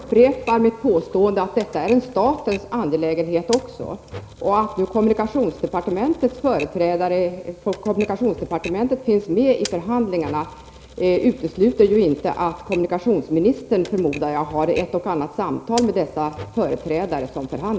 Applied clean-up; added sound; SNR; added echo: none; Typewriter; 20 dB; none.